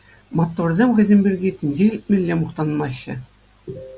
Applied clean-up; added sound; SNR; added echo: none; none; none; none.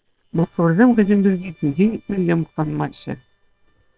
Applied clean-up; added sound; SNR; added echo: neural separator model SepFormer WHAM!.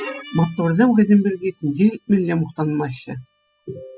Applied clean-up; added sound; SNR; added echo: classical method spectral subtraction.